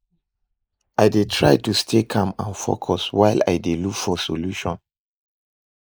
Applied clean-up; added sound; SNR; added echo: neural mask model Resemble Enhance denoiser.